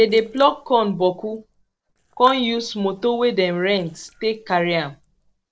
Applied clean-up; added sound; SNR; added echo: neural separator model SepFormer DNS4.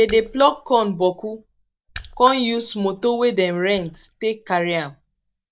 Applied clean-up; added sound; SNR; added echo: neural mask model DeepFilterNet 3.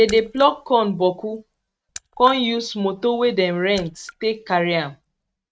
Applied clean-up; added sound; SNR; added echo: neural mask model RNNoise.